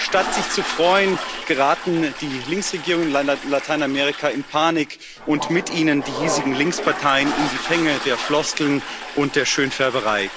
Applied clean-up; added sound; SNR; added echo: none; Toilet flush; 8 dB; none.